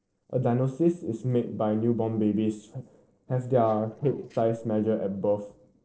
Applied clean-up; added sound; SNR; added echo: neural separator model SepFormer DNS4.